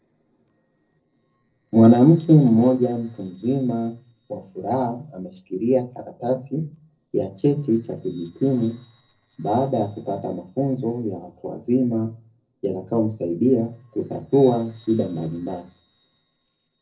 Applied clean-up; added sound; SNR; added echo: neural separator model SepFormer DNS4.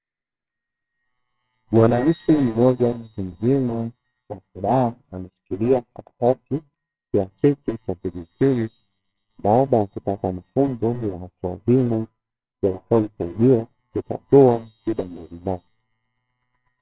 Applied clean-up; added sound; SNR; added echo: neural separator model SepFormer WHAMR!.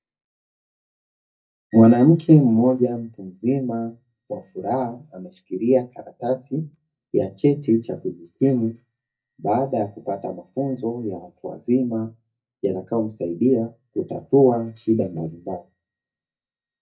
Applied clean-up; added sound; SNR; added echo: neural mask model DeepFilterNet 3.